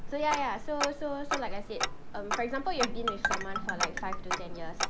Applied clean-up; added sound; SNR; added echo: none; Tick-tock + Marimba, xylophone; -2 dB; none.